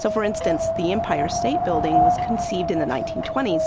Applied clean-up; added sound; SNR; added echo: none; Wind; -2 dB; none.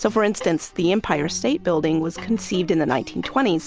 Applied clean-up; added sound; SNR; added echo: none; none; none; none.